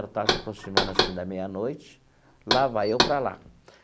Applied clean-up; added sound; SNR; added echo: none; Knock; -1 dB; none.